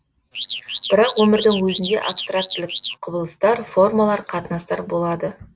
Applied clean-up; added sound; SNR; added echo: none; Alarm / Car; 9 dB; none.